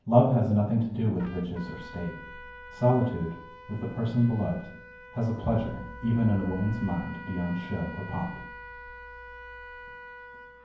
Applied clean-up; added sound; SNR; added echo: none; Trumpet; 17 dB; reverberation time 0.9 s.